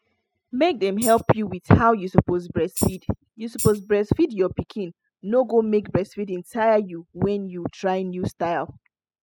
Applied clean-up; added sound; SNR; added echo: classical method spectral subtraction.